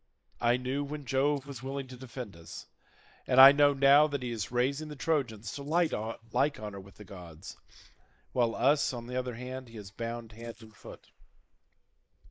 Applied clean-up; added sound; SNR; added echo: neural mask model Resemble Enhance denoiser.